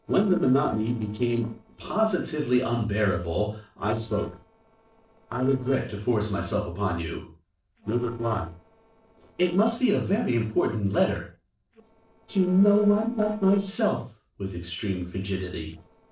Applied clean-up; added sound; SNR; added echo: neural separator model SepFormer DNS4.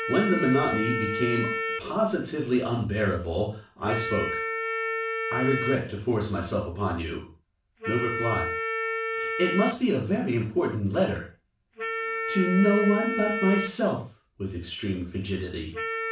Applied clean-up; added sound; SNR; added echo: none; Wind instrument, woodwind instrument; 5 dB; reverberation time 0.3 s.